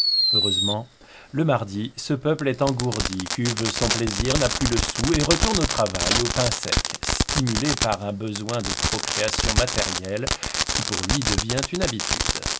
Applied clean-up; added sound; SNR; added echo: none; Fireworks; -1 dB; none.